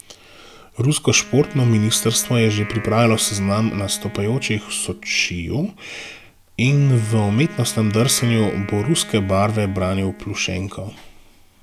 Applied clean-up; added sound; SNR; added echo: none; Wind instrument, woodwind instrument; 17 dB; none.